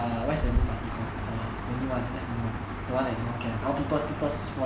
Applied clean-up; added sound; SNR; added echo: none; none; none; none.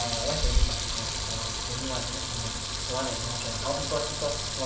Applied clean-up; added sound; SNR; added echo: none; Sink (filling or washing) / Water tap, faucet; 3 dB; reverberation time 0.6 s.